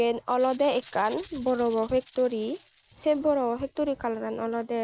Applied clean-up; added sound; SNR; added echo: none; Rattle (instrument); 17 dB; none.